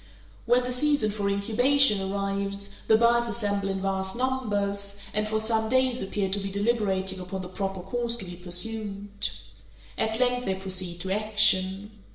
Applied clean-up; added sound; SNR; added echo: none; none; none; reverberation time 0.8 s.